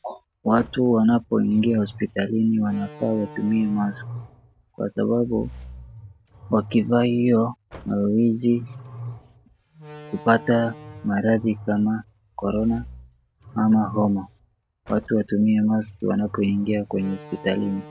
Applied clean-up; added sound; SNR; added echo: none; Growling + Slam; 18 dB; none.